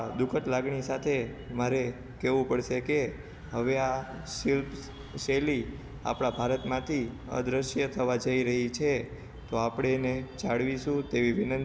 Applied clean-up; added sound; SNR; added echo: none; none; none; none.